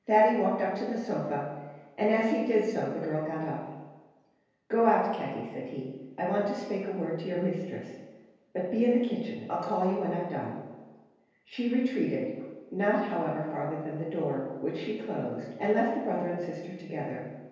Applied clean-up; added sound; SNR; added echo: none; none; none; reverberation time 1.2 s.